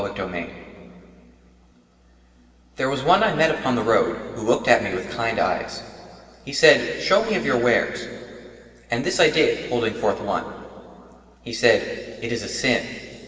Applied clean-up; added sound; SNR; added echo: none; none; none; reverberation time 2.5 s.